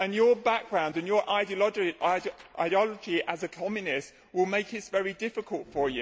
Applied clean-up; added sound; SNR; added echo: none; none; none; none.